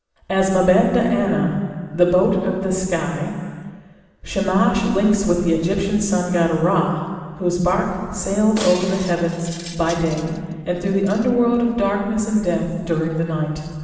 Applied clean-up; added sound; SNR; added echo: none; Shatter; 17 dB; reverberation time 1.6 s.